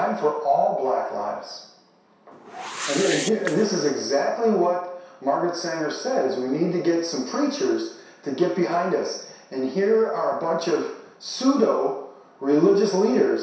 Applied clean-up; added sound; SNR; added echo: none; Whoosh, swoosh, swish; 11 dB; reverberation time 0.7 s.